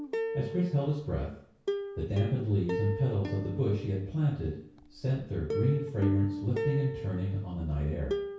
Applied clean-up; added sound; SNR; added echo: none; Plucked string instrument; 6 dB; reverberation time 0.6 s.